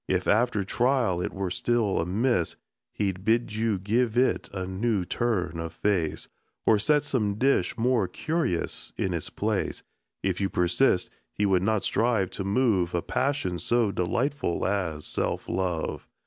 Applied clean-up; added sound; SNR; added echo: none; none; none; none.